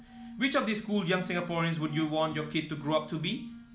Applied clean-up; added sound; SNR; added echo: none; Glass; 15 dB; none.